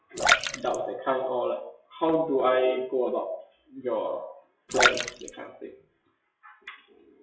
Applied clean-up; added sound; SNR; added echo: classical method WPE with log-MMSE.